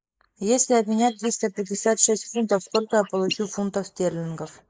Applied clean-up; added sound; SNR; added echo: neural mask model Resemble Enhance denoiser.